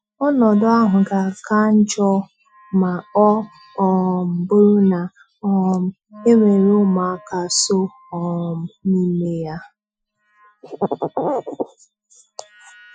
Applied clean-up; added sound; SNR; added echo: classical method Wiener filter.